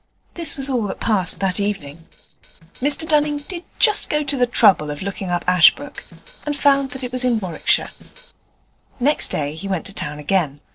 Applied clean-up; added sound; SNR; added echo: neural separator model SepFormer DNS4.